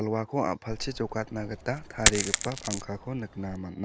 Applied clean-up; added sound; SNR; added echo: none; Coin (dropping); -1 dB; none.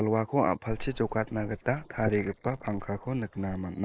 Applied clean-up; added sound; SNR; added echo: neural mask model Resemble Enhance denoiser.